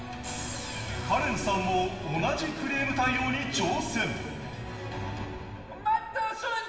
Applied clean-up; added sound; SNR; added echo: none; Bowed string instrument; 18 dB; reverberation time 1.7 s.